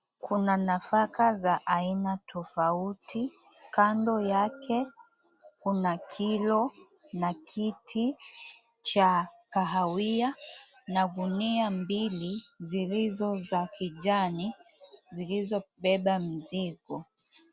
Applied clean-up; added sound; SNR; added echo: none; none; none; none.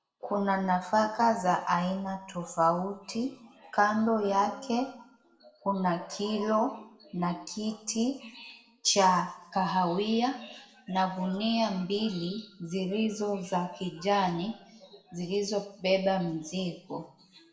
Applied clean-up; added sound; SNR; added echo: none; none; none; reverberation time 0.6 s.